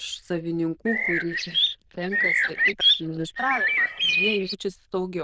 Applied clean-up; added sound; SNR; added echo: neural diffusion model UNIVERSE++.